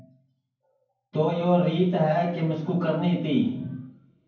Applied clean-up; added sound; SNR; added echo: none; none; none; reverberation time 0.9 s.